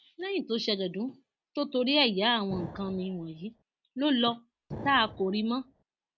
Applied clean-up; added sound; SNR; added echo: none; Explosion; 15 dB; none.